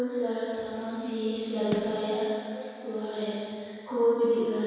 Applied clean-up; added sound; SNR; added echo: none; Snare drum; 12 dB; reverberation time 2.2 s.